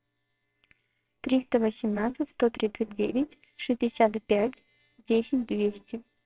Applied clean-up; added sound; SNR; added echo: neural separator model SepFormer WHAMR!.